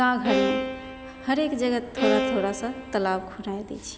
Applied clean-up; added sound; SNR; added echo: none; Bowed string instrument; 3 dB; none.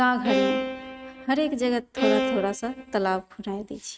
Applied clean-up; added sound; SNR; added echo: neural mask model RNNoise.